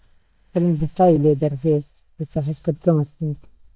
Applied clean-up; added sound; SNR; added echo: neural mask model DeepFilterNet 3.